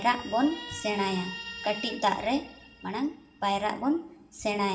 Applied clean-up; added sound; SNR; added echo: none; Guitar; 14 dB; reverberation time 0.6 s.